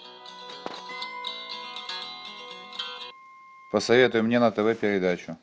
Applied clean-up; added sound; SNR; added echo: none; Wind instrument, woodwind instrument; 19 dB; none.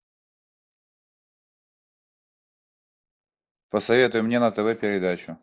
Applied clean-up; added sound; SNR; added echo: neural mask model Resemble Enhance denoiser.